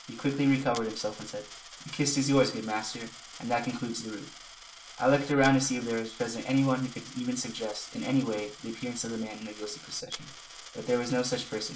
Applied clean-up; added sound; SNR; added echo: none; Coin (dropping); 16 dB; reverberation time 0.2 s.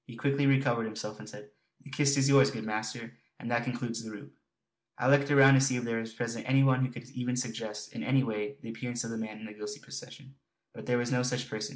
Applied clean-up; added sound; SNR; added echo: none; none; none; none.